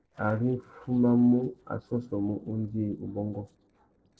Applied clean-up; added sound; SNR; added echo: neural separator model SepFormer DNS4.